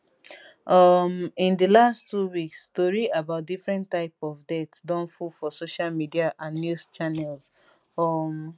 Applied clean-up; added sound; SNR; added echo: none; none; none; none.